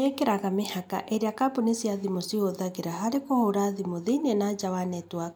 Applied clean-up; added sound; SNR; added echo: none; none; none; none.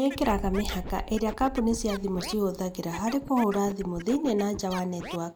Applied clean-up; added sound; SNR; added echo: none; Scratching (performance technique) + Boom; 10 dB; none.